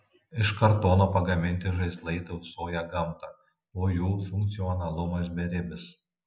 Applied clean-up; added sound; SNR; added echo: none; none; none; none.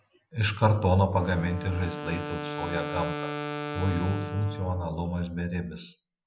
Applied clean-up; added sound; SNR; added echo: none; Wind instrument, woodwind instrument; 9 dB; none.